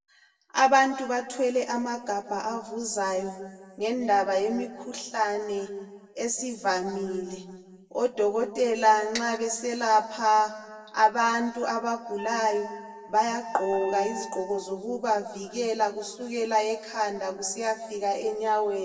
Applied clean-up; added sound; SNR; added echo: none; Wind instrument, woodwind instrument; 14 dB; reverberation time 1.2 s.